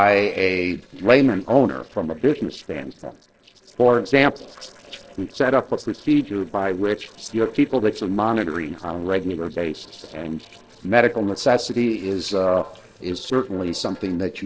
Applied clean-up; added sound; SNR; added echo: neural separator model SepFormer DNS4.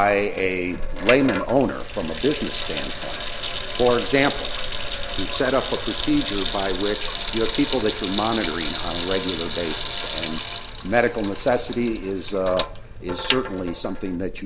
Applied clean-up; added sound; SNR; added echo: none; Sink (filling or washing) / Water tap, faucet; 1 dB; none.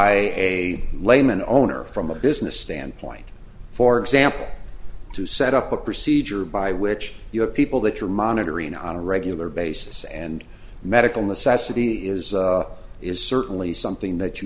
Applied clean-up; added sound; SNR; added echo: none; none; none; none.